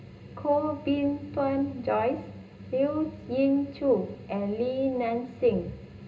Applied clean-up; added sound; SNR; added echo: none; none; none; reverberation time 0.2 s.